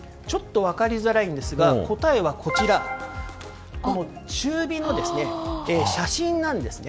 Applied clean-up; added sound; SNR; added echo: none; none; none; none.